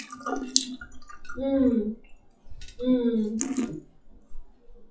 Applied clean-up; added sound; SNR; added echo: classical method WPE with log-MMSE.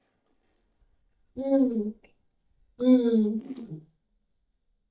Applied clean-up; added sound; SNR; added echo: neural mask model DeepFilterNet 3.